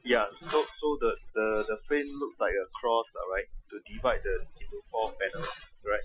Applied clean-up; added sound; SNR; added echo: classical method Wiener filter.